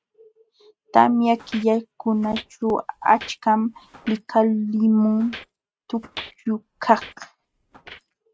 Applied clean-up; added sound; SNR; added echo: neural mask model RNNoise.